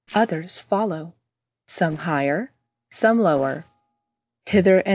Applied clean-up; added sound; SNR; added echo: neural separator model SepFormer DNS4.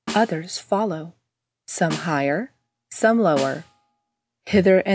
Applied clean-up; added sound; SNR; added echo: none; Snare drum; 16 dB; none.